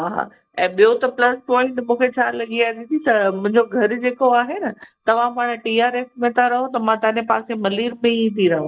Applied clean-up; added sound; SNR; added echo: neural mask model DeepFilterNet 3.